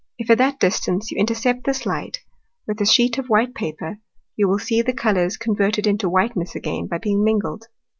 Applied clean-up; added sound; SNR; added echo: none; none; none; none.